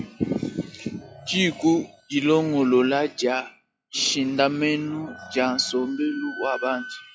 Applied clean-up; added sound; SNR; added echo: classical method log-MMSE.